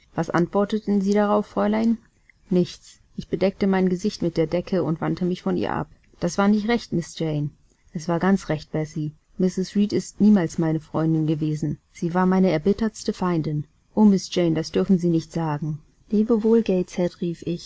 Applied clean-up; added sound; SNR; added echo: none; none; none; none.